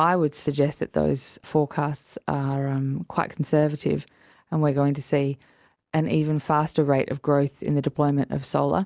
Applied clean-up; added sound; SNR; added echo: none; none; none; none.